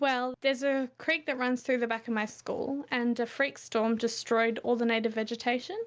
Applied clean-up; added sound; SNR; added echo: none; none; none; none.